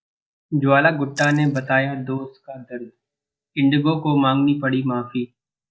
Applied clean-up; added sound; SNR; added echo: neural mask model DeepFilterNet 3.